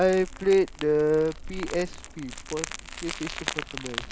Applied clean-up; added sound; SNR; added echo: none; Crumpling, crinkling; 10 dB; none.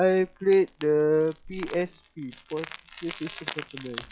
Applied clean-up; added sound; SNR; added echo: classical method log-MMSE.